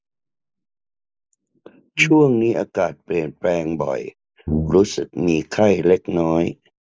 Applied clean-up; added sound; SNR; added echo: neural mask model Resemble Enhance denoiser.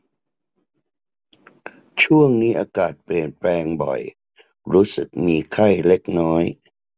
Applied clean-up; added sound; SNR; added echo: none; none; none; none.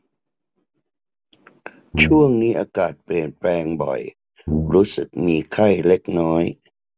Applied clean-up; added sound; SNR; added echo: none; Brass instrument; 3 dB; none.